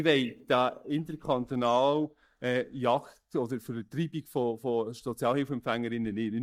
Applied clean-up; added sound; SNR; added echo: neural mask model DeepFilterNet 3.